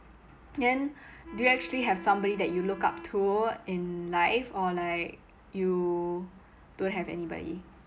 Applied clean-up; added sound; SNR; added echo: none; Wind instrument, woodwind instrument; 15 dB; none.